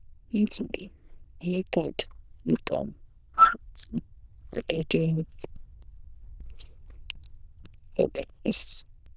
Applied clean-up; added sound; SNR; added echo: neural diffusion model UNIVERSE++.